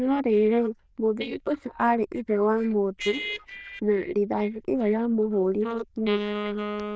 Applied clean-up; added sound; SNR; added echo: neural diffusion model UNIVERSE++.